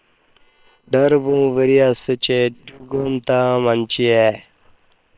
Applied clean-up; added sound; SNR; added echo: neural separator model SepFormer WHAM!.